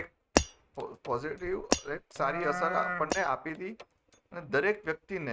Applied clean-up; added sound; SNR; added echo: neural mask model RNNoise.